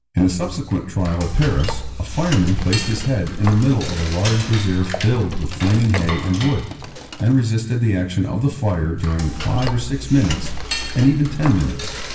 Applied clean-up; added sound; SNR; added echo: none; Cutlery, silverware / Dishes, pots, and pans; 9 dB; reverberation time 0.9 s.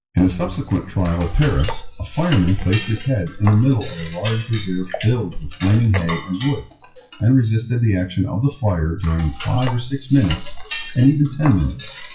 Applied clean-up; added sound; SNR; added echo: classical method WPE with log-MMSE.